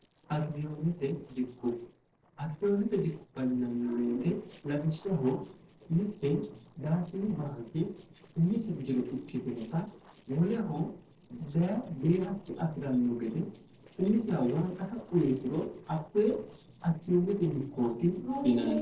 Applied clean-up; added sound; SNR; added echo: neural separator model SepFormer DNS4.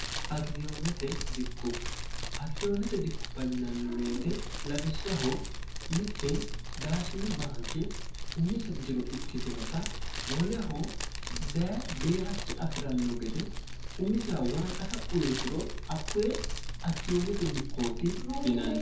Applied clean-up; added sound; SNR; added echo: none; Fire; 1 dB; reverberation time 0.5 s.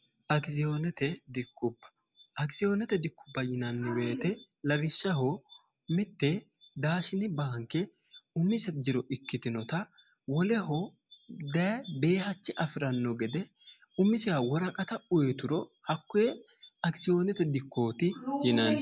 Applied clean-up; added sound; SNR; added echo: none; none; none; none.